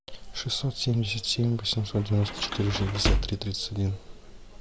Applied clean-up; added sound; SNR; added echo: none; Sliding door / Slam; 3 dB; none.